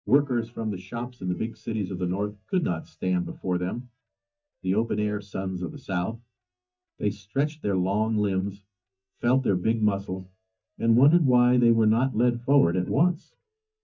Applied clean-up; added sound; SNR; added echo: neural mask model DeepFilterNet 3.